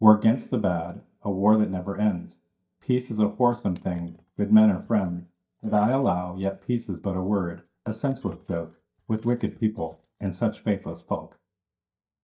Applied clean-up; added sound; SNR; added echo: neural mask model DeepFilterNet 3.